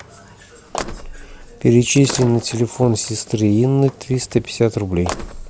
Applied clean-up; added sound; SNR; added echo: none; Slam; 14 dB; none.